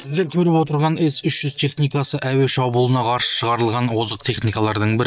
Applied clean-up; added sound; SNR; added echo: neural mask model DeepFilterNet 3.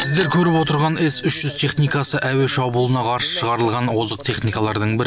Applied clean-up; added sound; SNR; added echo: none; Bicycle bell; 17 dB; none.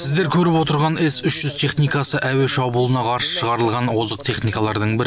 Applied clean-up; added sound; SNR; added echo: none; none; none; none.